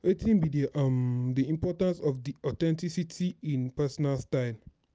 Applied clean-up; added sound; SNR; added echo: none; none; none; none.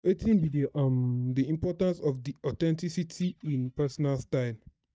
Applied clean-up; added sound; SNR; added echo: neural mask model DeepFilterNet 3.